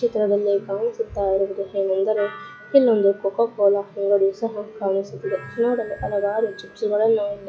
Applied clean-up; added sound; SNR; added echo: classical method log-MMSE.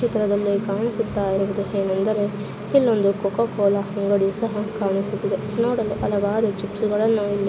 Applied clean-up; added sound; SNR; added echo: none; none; none; none.